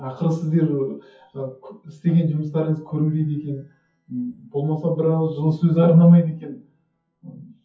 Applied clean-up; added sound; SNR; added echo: classical method WPE with log-MMSE.